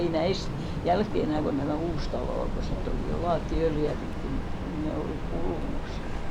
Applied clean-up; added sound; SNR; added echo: none; Train; 0 dB; none.